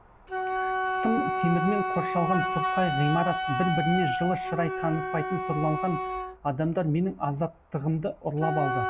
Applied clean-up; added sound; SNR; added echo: none; Wind instrument, woodwind instrument; 2 dB; none.